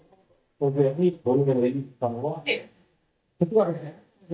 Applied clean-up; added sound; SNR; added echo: neural mask model DeepFilterNet 3.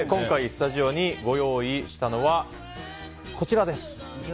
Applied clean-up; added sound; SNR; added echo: none; none; none; none.